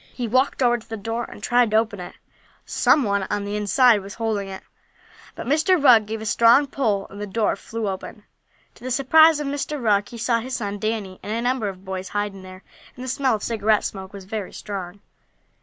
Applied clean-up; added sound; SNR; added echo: none; none; none; none.